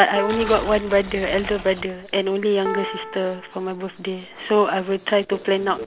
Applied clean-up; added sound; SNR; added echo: none; Tearing + Piano; 11 dB; none.